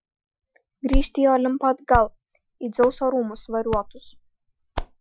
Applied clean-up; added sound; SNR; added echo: classical method Wiener filter.